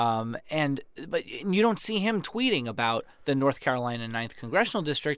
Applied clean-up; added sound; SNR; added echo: none; none; none; none.